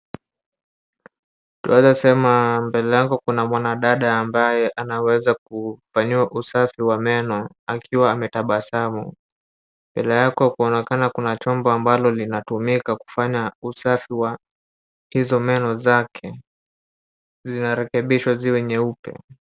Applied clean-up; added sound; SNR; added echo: none; none; none; none.